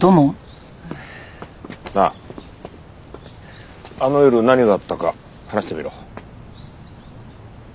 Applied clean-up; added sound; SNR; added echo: none; none; none; none.